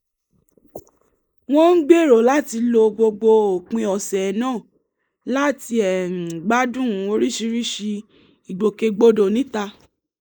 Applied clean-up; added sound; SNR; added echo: neural mask model Resemble Enhance denoiser.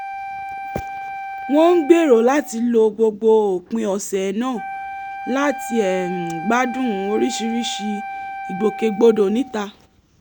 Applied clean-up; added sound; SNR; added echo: none; Wind instrument, woodwind instrument; 12 dB; none.